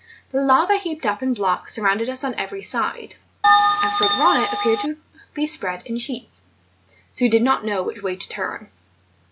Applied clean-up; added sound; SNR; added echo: none; Bell; -5 dB; none.